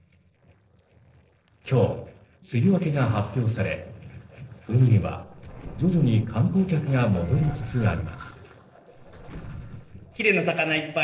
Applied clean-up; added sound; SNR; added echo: neural separator model SepFormer DNS4.